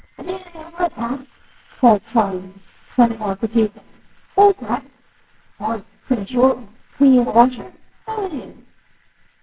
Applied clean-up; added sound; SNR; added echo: neural separator model SepFormer WHAMR!.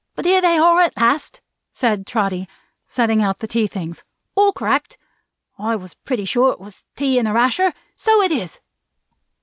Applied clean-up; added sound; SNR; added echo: none; none; none; none.